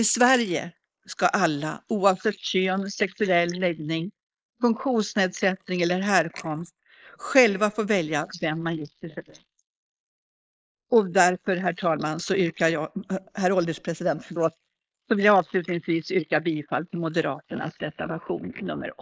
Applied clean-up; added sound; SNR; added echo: neural mask model Resemble Enhance denoiser.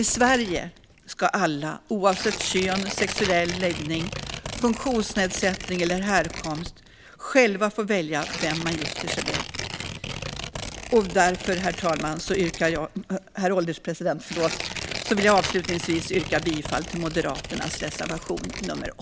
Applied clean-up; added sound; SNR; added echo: none; Tearing; 9 dB; none.